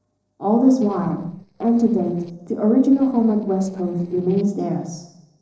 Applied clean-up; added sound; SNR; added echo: neural separator model SepFormer DNS4.